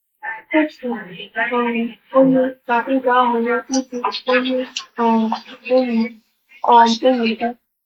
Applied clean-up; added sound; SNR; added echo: neural mask model Resemble Enhance denoiser.